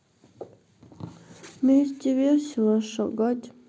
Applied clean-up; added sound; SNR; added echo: none; none; none; none.